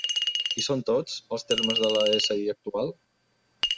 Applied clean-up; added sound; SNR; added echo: none; Chink, clink; 2 dB; none.